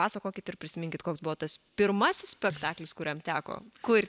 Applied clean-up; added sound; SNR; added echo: none; none; none; none.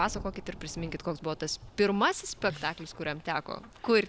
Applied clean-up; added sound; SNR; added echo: none; Rain / Thunderstorm; 16 dB; none.